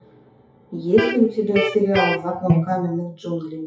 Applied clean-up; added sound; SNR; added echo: classical method WPE with log-MMSE.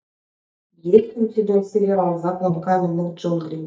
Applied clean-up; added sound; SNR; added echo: neural mask model DeepFilterNet 3.